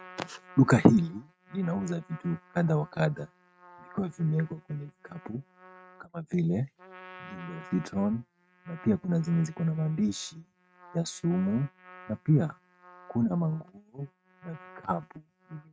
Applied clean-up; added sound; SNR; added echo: neural mask model RNNoise.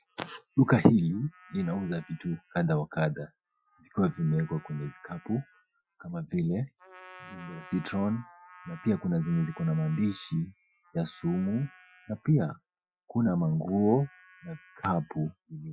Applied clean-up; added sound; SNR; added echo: classical method Wiener filter.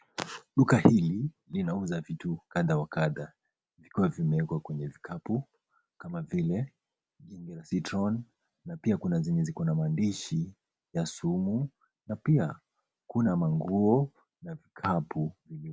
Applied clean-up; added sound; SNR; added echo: none; none; none; none.